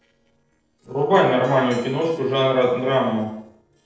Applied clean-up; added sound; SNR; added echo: neural separator model SepFormer DNS4.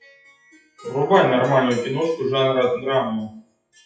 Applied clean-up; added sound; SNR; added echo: classical method WPE with log-MMSE.